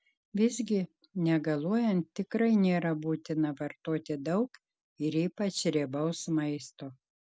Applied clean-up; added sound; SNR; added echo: none; none; none; none.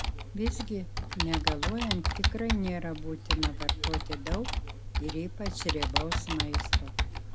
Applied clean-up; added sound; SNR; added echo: none; Computer keyboard; -5 dB; none.